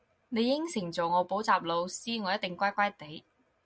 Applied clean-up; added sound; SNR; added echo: none; none; none; none.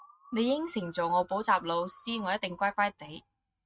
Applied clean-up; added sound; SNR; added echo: neural mask model RNNoise.